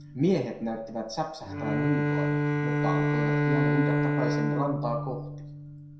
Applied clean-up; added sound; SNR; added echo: none; Bowed string instrument; -4 dB; reverberation time 0.6 s.